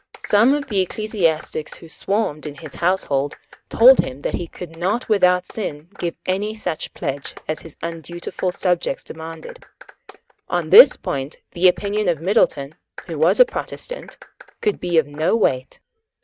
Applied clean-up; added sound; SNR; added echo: neural mask model RNNoise.